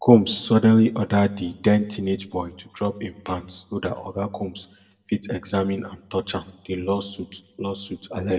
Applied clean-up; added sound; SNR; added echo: none; none; none; reverberation time 0.5 s.